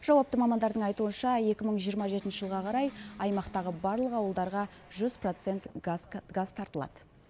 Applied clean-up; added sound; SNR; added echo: none; Electric guitar; 17 dB; none.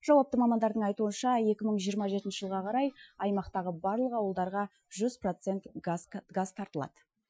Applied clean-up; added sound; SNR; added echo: classical method Wiener filter.